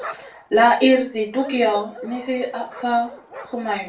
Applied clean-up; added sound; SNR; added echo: none; Bark; 17 dB; reverberation time 0.3 s.